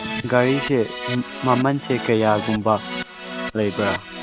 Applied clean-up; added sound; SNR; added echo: none; Keyboard (musical); 9 dB; none.